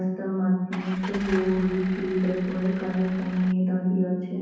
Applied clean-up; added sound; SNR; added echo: none; Engine starting / Car; 14 dB; reverberation time 1.1 s.